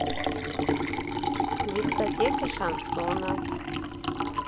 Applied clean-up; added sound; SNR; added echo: none; Liquid; -5 dB; none.